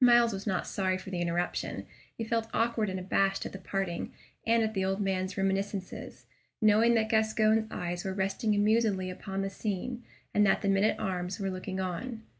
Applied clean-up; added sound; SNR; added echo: none; none; none; none.